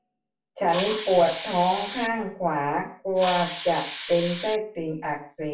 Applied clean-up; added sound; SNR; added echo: none; Hiss; 1 dB; reverberation time 0.4 s.